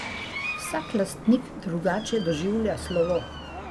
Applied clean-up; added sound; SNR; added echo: none; Door; 9 dB; none.